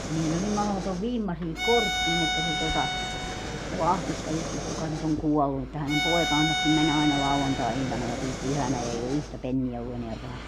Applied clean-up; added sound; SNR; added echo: none; Fixed-wing aircraft, airplane + Bowed string instrument; 3 dB; none.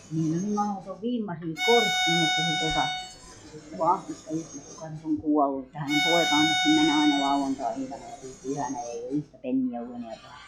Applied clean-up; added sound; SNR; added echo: classical method log-MMSE.